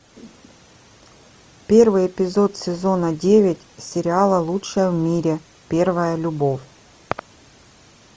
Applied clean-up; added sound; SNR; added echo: none; none; none; none.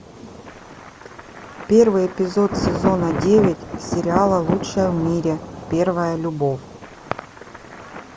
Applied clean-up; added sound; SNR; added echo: none; Thunder; 7 dB; none.